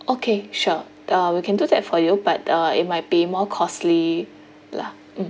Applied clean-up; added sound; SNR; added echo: none; none; none; none.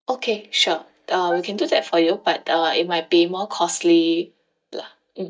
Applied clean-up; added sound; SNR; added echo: neural mask model DeepFilterNet 3.